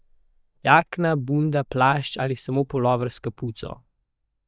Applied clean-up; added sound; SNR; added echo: neural mask model DeepFilterNet 3.